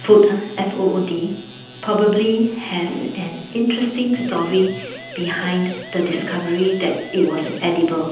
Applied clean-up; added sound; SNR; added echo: none; Siren; 15 dB; reverberation time 0.9 s.